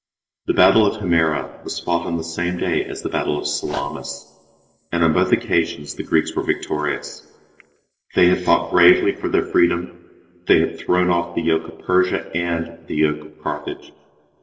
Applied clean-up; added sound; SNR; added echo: neural separator model SepFormer DNS4.